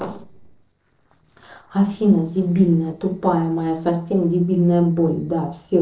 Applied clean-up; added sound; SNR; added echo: neural separator model SepFormer DNS4.